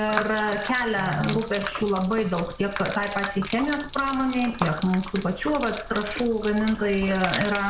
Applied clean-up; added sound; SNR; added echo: none; Gurgling / Liquid; 10 dB; none.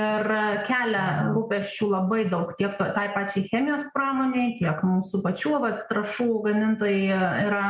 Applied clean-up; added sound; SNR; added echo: none; none; none; none.